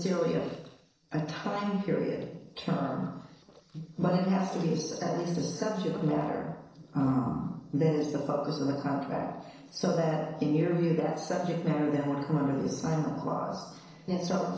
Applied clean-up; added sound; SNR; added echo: neural separator model SepFormer DNS4.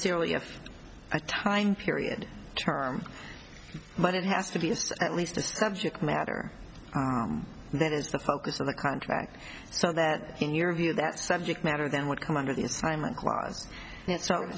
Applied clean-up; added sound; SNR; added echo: none; none; none; none.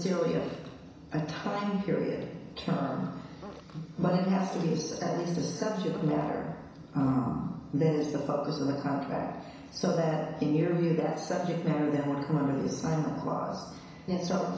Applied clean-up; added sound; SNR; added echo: none; Fart; 20 dB; reverberation time 1.0 s.